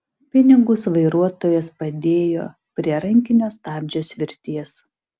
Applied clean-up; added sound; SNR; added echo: none; none; none; none.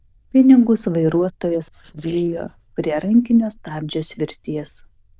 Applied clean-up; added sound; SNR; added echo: neural diffusion model UNIVERSE++.